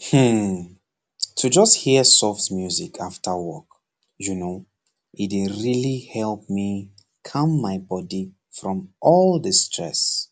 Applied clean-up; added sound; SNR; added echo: none; none; none; none.